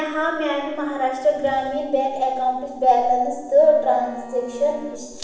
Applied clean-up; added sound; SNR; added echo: none; Bowed string instrument; 19 dB; reverberation time 0.9 s.